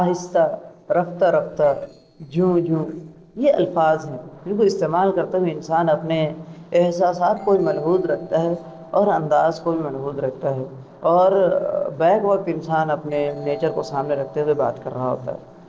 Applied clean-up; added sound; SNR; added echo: neural separator model SepFormer DNS4.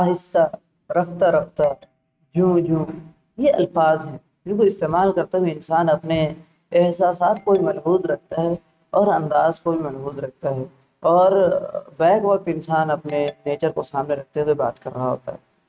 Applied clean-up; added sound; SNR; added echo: neural mask model RNNoise.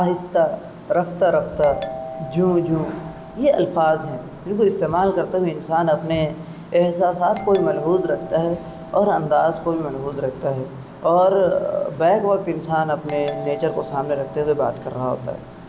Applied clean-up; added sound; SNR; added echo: none; Doorbell; 17 dB; none.